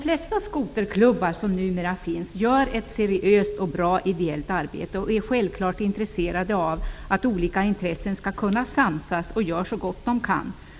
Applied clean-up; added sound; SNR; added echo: none; none; none; none.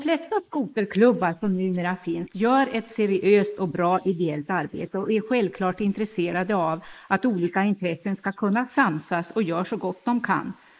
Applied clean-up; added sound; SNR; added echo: neural mask model Resemble Enhance denoiser.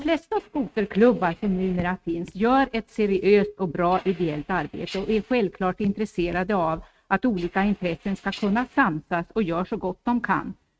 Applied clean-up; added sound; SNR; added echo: neural mask model RNNoise.